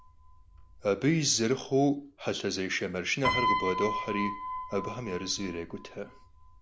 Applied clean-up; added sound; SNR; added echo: none; Piano; 5 dB; none.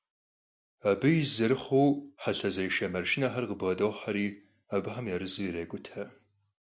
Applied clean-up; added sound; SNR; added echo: none; none; none; none.